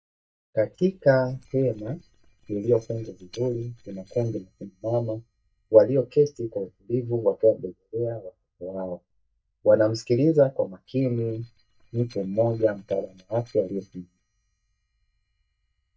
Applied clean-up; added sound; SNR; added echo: neural mask model DeepFilterNet 3.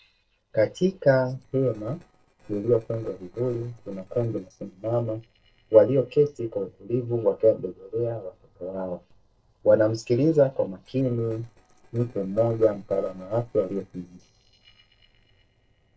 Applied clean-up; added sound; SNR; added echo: neural separator model SepFormer DNS4.